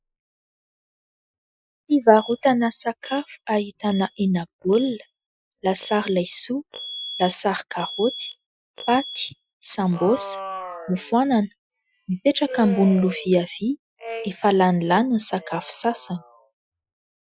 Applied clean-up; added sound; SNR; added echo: classical method Wiener filter.